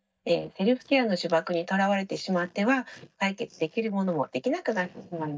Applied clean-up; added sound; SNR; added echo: neural mask model DeepFilterNet 3.